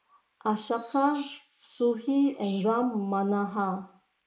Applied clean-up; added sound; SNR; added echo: neural mask model Resemble Enhance denoiser.